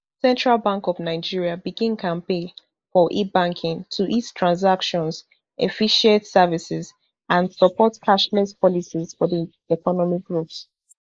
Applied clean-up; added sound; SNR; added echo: neural mask model Resemble Enhance denoiser.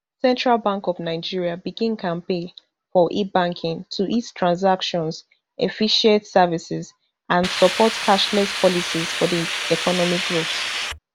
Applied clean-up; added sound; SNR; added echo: none; Hiss; 4 dB; none.